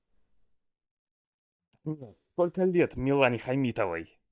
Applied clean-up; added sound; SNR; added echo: neural mask model DeepFilterNet 3.